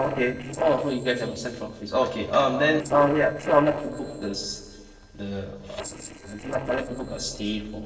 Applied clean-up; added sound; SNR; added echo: neural separator model SepFormer DNS4.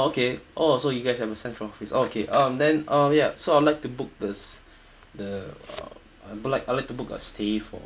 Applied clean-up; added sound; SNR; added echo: none; none; none; none.